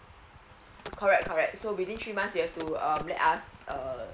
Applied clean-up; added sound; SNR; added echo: none; Telephone; 15 dB; none.